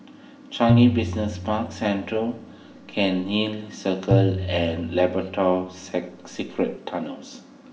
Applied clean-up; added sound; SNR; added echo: none; Tabla; 4 dB; reverberation time 1.6 s.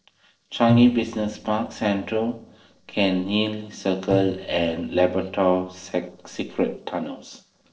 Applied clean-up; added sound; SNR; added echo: neural separator model SepFormer DNS4.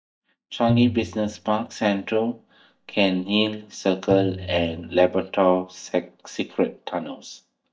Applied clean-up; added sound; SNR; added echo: neural mask model DeepFilterNet 3.